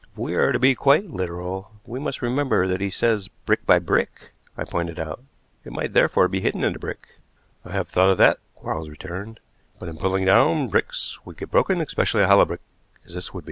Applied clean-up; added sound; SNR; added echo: none; none; none; none.